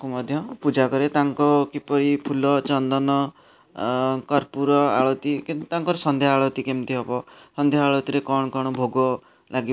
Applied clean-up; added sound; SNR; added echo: none; none; none; none.